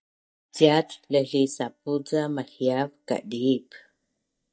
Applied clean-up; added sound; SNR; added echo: neural mask model DeepFilterNet 3.